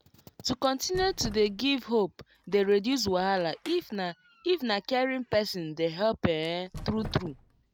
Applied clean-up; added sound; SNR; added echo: none; Squeak; 19 dB; none.